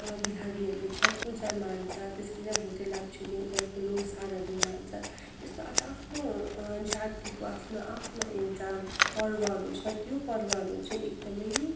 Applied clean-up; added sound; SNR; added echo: none; Scissors; 1 dB; reverberation time 0.9 s.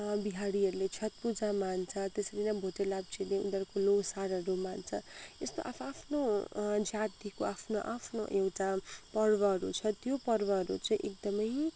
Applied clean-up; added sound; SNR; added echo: none; none; none; none.